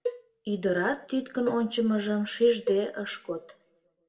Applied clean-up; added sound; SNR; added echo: none; Cowbell; 11 dB; reverberation time 0.5 s.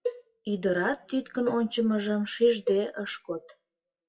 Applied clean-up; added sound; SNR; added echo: classical method WPE with log-MMSE.